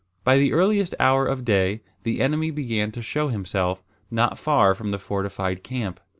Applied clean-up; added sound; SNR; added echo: none; none; none; none.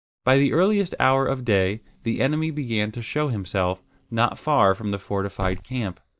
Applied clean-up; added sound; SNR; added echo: neural mask model DeepFilterNet 3.